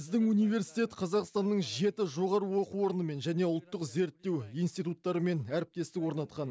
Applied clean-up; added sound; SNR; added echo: none; none; none; none.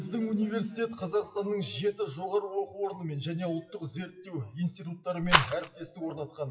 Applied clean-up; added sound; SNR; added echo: classical method WPE with log-MMSE.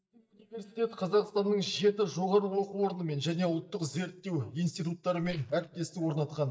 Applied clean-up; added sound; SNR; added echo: neural mask model DeepFilterNet 3.